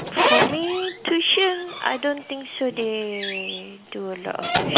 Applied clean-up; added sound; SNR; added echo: none; Squeak / Slam; 1 dB; none.